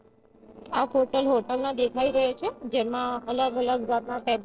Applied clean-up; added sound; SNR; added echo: neural separator model SepFormer DNS4.